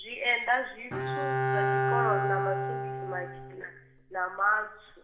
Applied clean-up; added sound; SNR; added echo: none; Bowed string instrument; -1 dB; reverberation time 1.1 s.